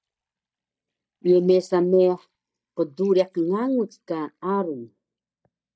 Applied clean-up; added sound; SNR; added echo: neural mask model DeepFilterNet 3.